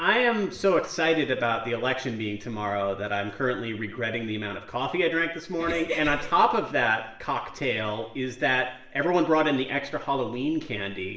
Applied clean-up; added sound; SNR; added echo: none; none; none; reverberation time 1.0 s.